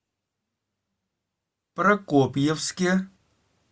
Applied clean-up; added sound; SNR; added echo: none; none; none; none.